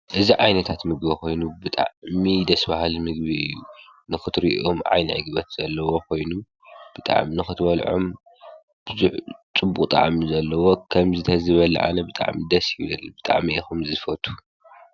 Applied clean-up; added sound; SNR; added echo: none; none; none; none.